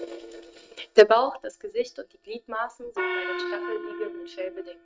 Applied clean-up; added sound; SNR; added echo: neural mask model RNNoise.